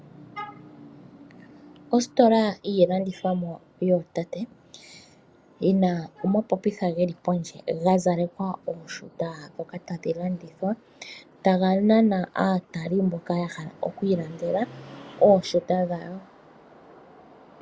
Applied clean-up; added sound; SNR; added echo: none; none; none; none.